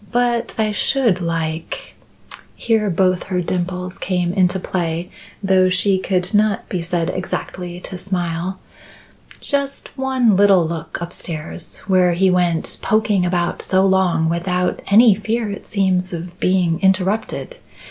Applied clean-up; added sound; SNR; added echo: none; none; none; none.